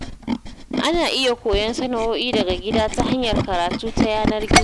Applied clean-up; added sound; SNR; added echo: none; Tools; 1 dB; none.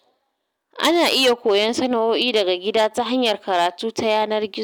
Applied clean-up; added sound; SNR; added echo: none; none; none; none.